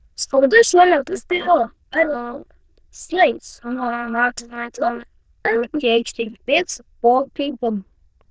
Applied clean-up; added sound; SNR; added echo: neural diffusion model UNIVERSE++.